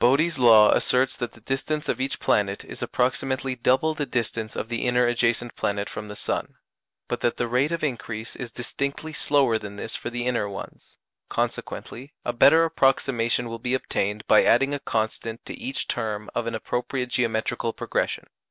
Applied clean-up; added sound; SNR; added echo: none; none; none; none.